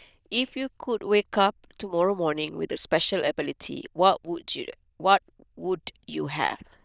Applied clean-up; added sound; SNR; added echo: neural diffusion model UNIVERSE++.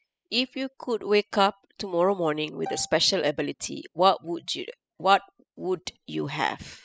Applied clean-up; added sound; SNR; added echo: classical method spectral subtraction.